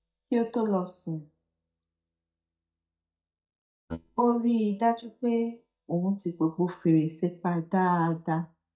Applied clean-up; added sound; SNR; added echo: neural mask model DeepFilterNet 3.